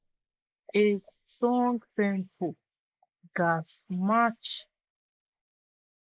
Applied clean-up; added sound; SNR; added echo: neural mask model Resemble Enhance denoiser.